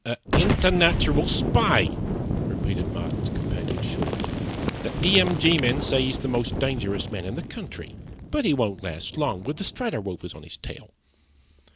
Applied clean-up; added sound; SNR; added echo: none; Boom; 2 dB; none.